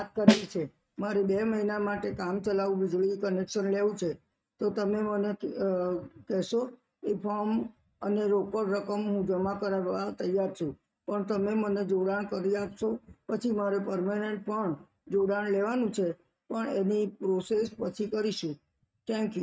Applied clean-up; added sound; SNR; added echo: neural mask model RNNoise.